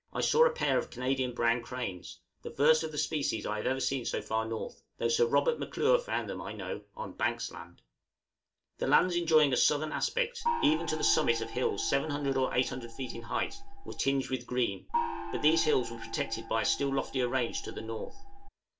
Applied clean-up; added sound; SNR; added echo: none; Gong; 6 dB; reverberation time 0.2 s.